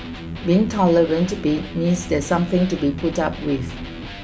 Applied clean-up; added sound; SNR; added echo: none; Electric guitar; 12 dB; none.